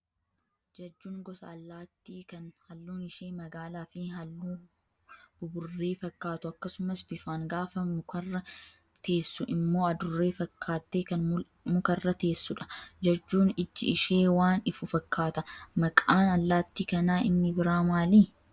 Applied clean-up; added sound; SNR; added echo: none; none; none; none.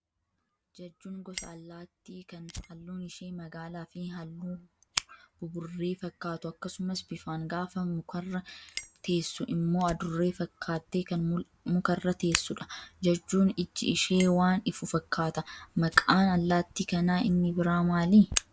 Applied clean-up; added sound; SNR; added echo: none; Fire; 15 dB; none.